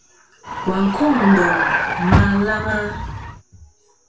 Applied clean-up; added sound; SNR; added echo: none; Vehicle; 0 dB; reverberation time 0.2 s.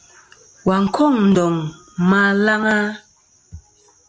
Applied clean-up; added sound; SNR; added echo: none; none; none; none.